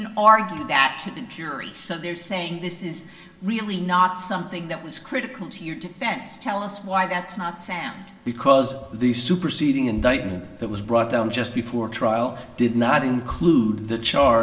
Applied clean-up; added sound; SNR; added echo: none; none; none; reverberation time 2.6 s.